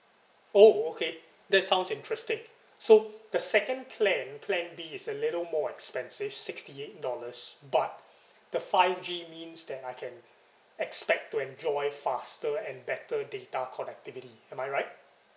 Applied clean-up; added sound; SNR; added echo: none; none; none; none.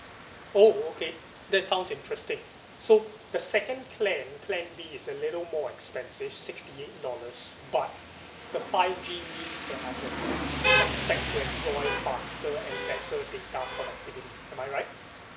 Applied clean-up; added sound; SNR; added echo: none; Rain; 5 dB; none.